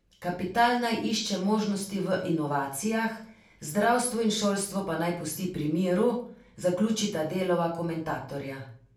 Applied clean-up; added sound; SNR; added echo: none; none; none; reverberation time 0.3 s.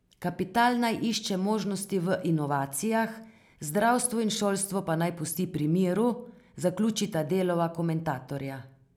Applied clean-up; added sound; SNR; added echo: none; none; none; none.